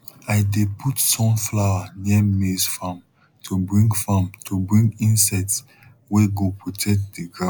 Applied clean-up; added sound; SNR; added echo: neural mask model Resemble Enhance denoiser.